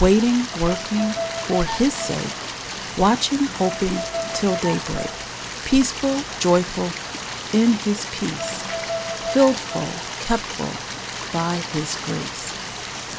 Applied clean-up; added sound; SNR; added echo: none; Bowed string instrument + Stream; 7 dB; none.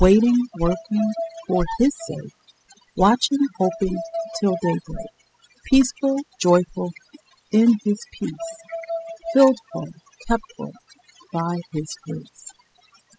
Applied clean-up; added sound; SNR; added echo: classical method spectral subtraction.